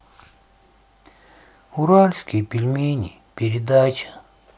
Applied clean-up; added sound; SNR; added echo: none; none; none; none.